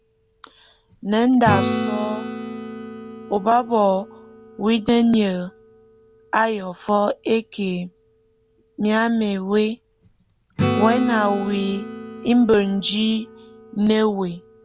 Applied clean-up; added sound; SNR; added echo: none; Acoustic guitar / Strum; 9 dB; none.